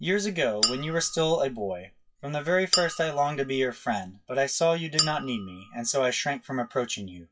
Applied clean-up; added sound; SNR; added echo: classical method WPE with log-MMSE.